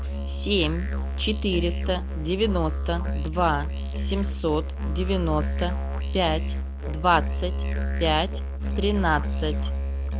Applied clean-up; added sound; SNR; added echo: none; Musical instrument; 1 dB; none.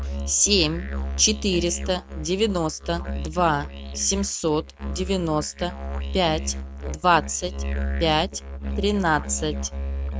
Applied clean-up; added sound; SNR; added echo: neural mask model RNNoise.